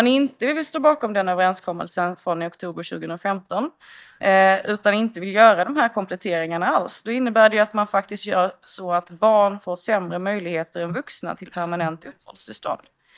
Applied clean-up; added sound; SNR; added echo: neural mask model DeepFilterNet 3.